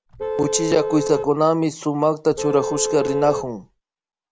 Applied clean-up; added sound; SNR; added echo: none; Vehicle horn, car horn, honking; 5 dB; none.